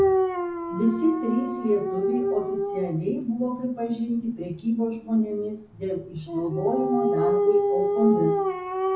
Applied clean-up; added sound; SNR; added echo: none; Dog; 0 dB; reverberation time 0.4 s.